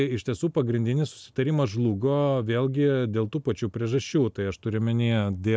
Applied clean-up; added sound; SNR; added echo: none; none; none; none.